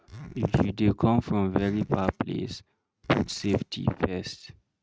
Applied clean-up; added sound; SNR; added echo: neural mask model RNNoise.